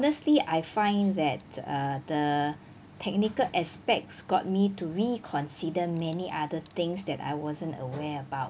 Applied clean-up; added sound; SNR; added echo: none; none; none; none.